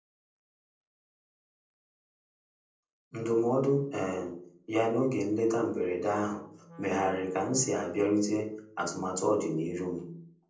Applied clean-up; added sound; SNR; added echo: neural separator model SepFormer DNS4.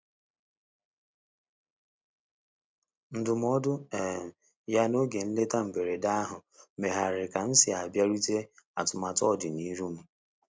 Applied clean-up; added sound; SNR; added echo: none; none; none; none.